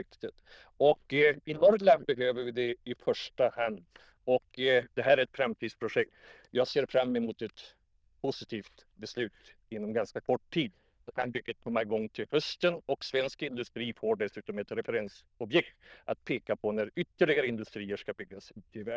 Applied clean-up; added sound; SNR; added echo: neural diffusion model UNIVERSE++.